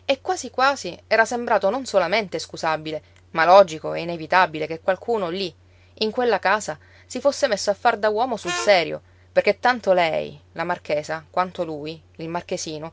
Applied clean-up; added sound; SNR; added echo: none; Harmonica; 9 dB; none.